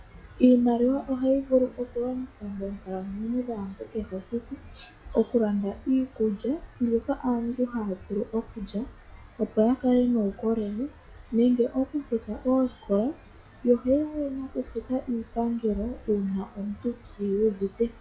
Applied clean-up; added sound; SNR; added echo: classical method log-MMSE.